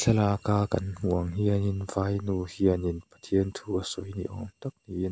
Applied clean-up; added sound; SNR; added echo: none; none; none; none.